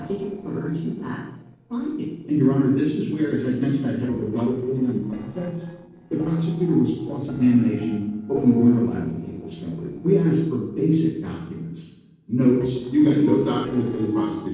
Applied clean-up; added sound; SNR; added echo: neural separator model SepFormer DNS4.